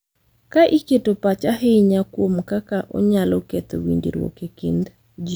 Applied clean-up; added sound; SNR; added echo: none; none; none; none.